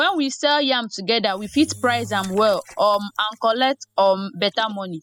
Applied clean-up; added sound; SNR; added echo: classical method spectral subtraction.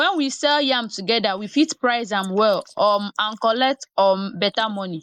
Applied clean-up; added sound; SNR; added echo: neural mask model Resemble Enhance denoiser.